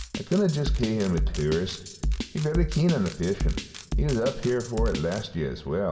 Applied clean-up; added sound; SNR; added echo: none; Drum kit; 4 dB; reverberation time 1.4 s.